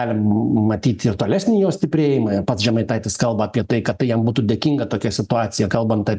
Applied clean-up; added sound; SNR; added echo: none; none; none; none.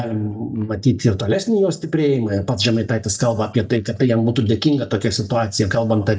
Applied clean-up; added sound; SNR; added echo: neural mask model DeepFilterNet 3.